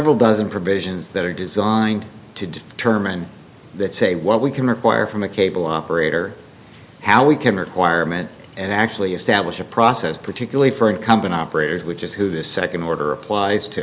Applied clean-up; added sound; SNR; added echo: none; none; none; none.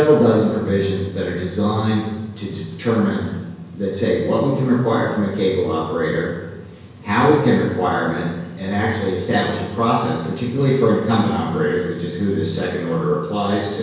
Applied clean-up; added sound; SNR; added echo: none; none; none; reverberation time 1.0 s.